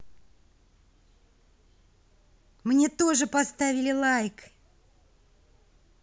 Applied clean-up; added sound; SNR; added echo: none; none; none; none.